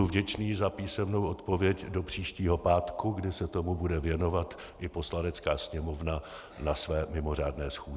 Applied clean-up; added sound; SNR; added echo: none; none; none; none.